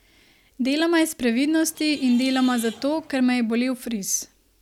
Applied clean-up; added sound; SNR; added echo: none; Traffic noise, roadway noise / Vehicle horn, car horn, honking; 20 dB; none.